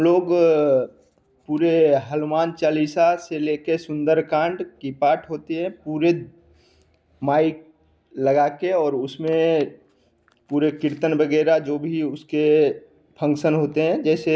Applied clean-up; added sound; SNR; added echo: none; none; none; none.